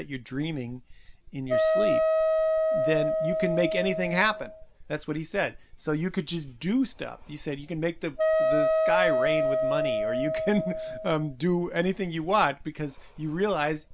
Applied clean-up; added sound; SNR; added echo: none; Wind instrument, woodwind instrument; -3 dB; none.